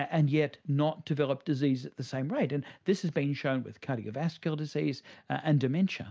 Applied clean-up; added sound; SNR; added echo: none; none; none; none.